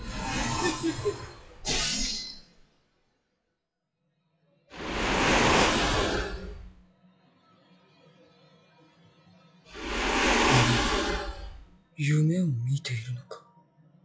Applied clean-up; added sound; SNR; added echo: classical method log-MMSE.